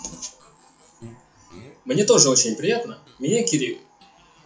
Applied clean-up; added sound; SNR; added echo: classical method WPE with log-MMSE.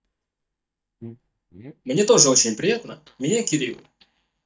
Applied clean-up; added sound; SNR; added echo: neural mask model DeepFilterNet 3.